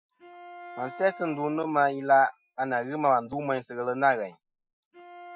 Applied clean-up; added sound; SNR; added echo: classical method Wiener filter.